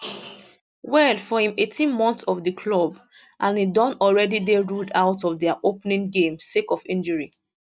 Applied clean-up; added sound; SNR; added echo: none; none; none; none.